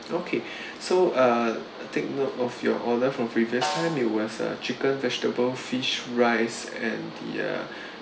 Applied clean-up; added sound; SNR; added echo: none; Snare drum; 11 dB; none.